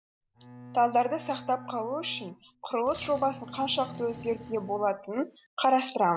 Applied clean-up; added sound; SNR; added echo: none; Bowed string instrument + Accelerating, revving, vroom; 16 dB; none.